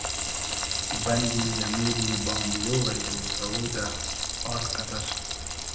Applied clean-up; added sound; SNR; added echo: none; Frying (food); -2 dB; reverberation time 0.8 s.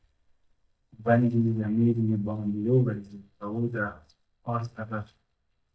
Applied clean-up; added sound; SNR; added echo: neural mask model DeepFilterNet 3.